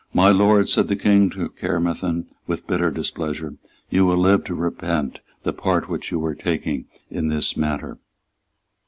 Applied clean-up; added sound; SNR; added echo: none; none; none; none.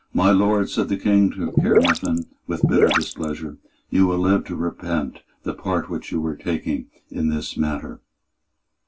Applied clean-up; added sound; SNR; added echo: none; Gurgling / Liquid; -2 dB; reverberation time 0.1 s.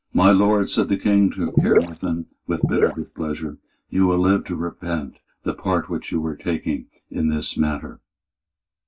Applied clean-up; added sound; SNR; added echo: neural mask model DeepFilterNet 3.